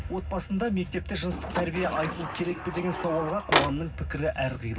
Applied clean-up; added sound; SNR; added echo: none; Sliding door; 1 dB; reverberation time 0.4 s.